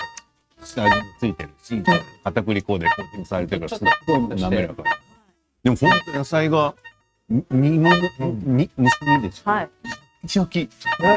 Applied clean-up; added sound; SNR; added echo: neural mask model RNNoise.